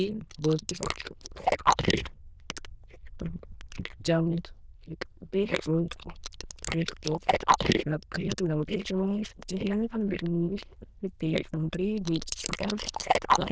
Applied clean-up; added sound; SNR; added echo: neural diffusion model UNIVERSE++.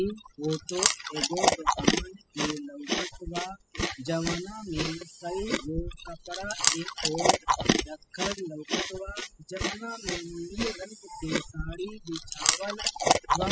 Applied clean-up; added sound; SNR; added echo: classical method spectral subtraction.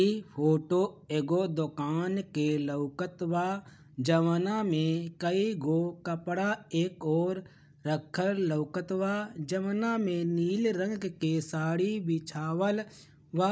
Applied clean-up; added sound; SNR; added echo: none; none; none; none.